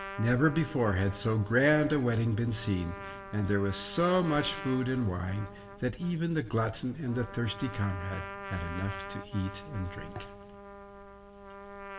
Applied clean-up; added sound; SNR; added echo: none; Trumpet; 14 dB; reverberation time 2.1 s.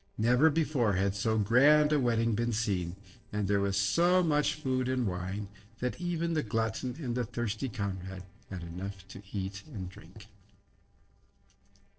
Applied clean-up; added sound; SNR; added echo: neural separator model SepFormer DNS4.